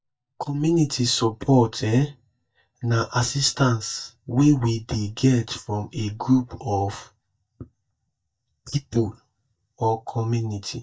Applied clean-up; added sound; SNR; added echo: neural mask model DeepFilterNet 3.